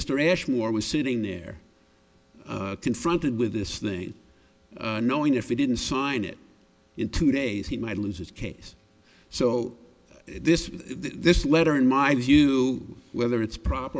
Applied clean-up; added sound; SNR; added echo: none; none; none; none.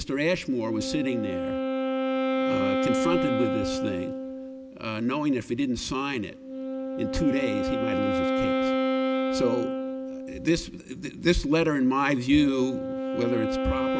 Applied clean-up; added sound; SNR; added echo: none; Wind instrument, woodwind instrument; 1 dB; none.